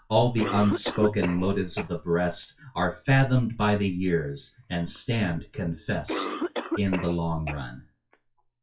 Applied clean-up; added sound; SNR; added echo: classical method WPE with log-MMSE.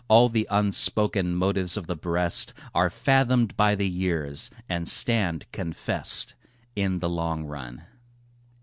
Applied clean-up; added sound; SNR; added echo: none; none; none; none.